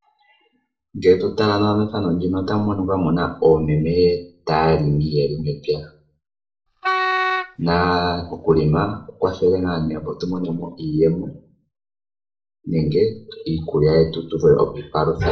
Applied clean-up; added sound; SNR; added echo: neural separator model SepFormer DNS4.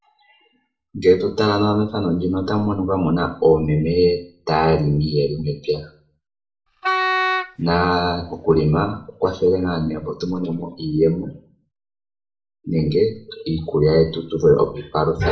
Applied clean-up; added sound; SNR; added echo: none; Wind instrument, woodwind instrument; 2 dB; reverberation time 0.4 s.